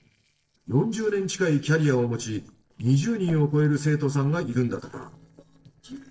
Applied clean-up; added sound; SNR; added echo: neural separator model SepFormer DNS4.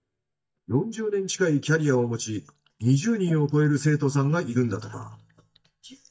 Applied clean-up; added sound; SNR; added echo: neural mask model DeepFilterNet 3.